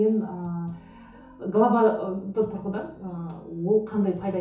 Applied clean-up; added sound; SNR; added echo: none; none; none; reverberation time 0.7 s.